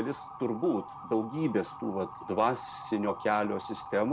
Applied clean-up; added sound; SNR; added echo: none; Motor vehicle (road) / Siren; 13 dB; none.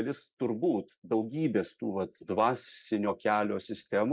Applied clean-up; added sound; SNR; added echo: neural mask model Resemble Enhance denoiser.